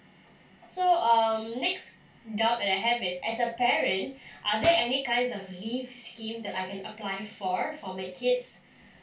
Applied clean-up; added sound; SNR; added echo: none; Hi-hat; 7 dB; reverberation time 0.2 s.